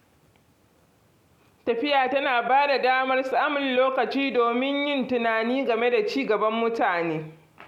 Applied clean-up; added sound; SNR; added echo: none; none; none; none.